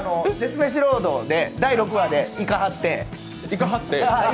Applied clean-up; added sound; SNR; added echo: none; none; none; none.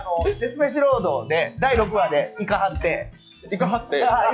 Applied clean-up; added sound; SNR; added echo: classical method log-MMSE.